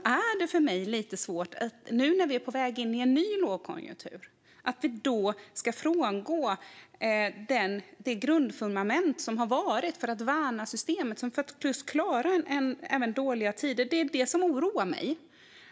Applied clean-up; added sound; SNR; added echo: none; none; none; none.